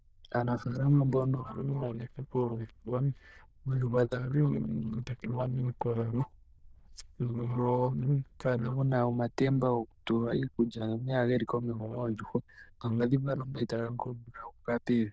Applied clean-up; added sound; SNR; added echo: neural diffusion model UNIVERSE++.